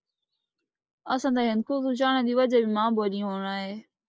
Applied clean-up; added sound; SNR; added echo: neural mask model Resemble Enhance denoiser.